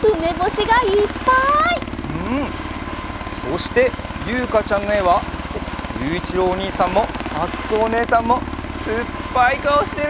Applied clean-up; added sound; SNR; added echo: none; Aircraft; 7 dB; none.